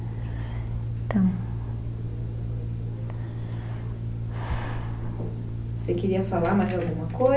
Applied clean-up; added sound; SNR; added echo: none; none; none; none.